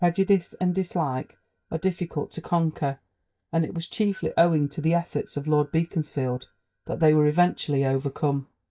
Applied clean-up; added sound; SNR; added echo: neural mask model DeepFilterNet 3.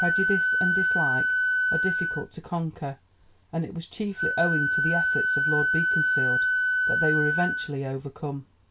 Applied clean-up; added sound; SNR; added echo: none; Wind instrument, woodwind instrument; -5 dB; none.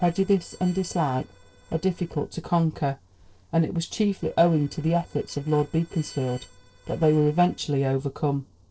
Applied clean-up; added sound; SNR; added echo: neural separator model SepFormer DNS4.